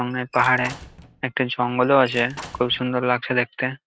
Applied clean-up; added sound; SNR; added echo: none; Squeak / Slam / Wood; 18 dB; none.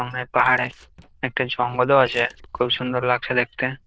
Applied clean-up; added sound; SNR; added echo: neural diffusion model UNIVERSE++.